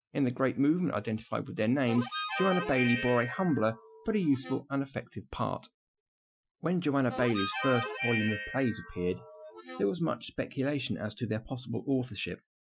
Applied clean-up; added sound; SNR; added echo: classical method Wiener filter.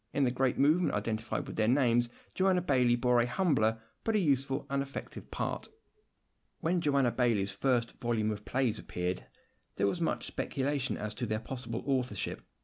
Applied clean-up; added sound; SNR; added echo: none; none; none; none.